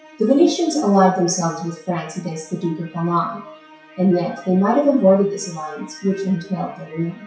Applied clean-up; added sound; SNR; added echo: classical method WPE with log-MMSE.